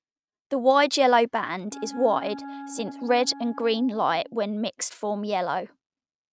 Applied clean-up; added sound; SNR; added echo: neural mask model RNNoise.